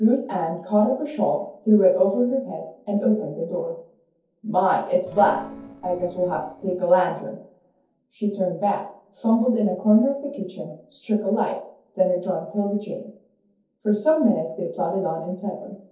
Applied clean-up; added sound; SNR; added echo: neural separator model SepFormer DNS4.